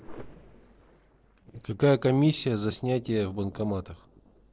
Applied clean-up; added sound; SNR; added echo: neural separator model SepFormer DNS4.